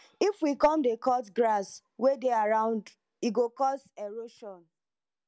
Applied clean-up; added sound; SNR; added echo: none; none; none; none.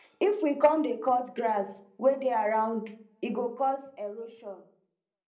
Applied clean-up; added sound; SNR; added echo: none; none; none; reverberation time 0.5 s.